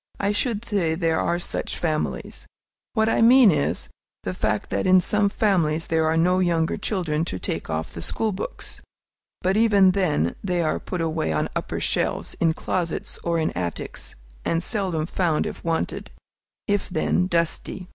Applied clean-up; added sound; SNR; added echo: none; none; none; none.